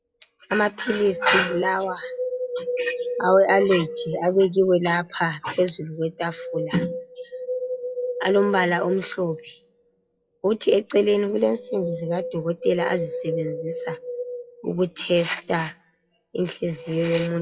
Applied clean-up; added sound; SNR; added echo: classical method WPE with log-MMSE.